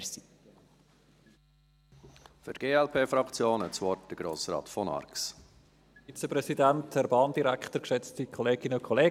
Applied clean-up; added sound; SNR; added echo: none; none; none; none.